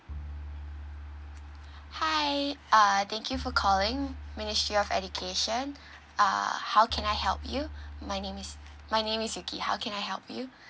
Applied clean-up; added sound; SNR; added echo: none; Bowed string instrument; 13 dB; none.